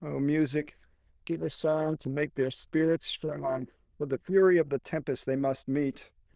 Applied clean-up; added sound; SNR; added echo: neural diffusion model UNIVERSE++.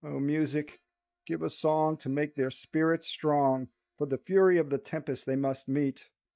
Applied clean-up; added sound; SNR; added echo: neural mask model DeepFilterNet 3.